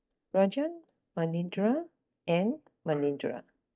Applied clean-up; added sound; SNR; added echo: neural mask model DeepFilterNet 3.